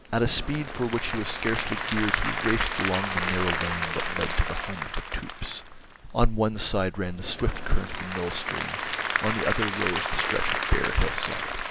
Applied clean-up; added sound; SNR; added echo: none; Applause / Crowd; 3 dB; none.